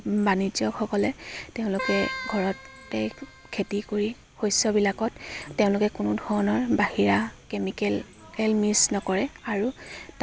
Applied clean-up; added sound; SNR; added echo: none; Keyboard (musical); 10 dB; none.